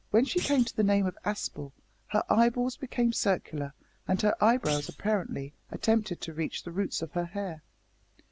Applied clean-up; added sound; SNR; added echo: none; Thump, thud; 15 dB; none.